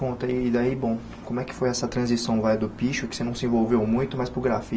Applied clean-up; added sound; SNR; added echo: none; none; none; none.